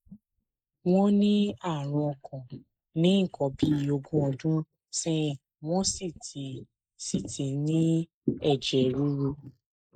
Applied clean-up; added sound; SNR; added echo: neural mask model Resemble Enhance denoiser.